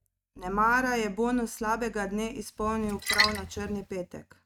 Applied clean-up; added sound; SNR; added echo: neural mask model RNNoise.